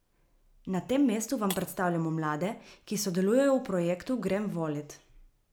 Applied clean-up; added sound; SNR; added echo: none; Shatter; 19 dB; none.